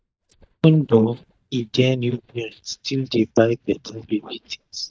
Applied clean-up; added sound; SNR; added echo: neural mask model DeepFilterNet 3.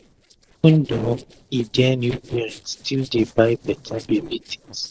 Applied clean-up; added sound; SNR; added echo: neural separator model SepFormer DNS4.